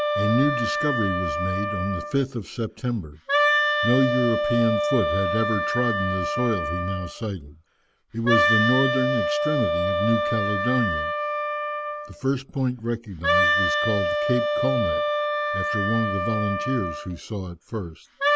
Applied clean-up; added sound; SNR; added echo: none; Wind instrument, woodwind instrument; -2 dB; none.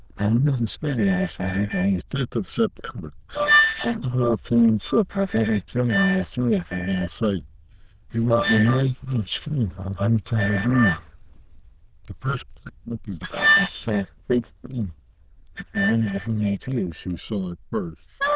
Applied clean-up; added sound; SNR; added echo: neural diffusion model UNIVERSE++.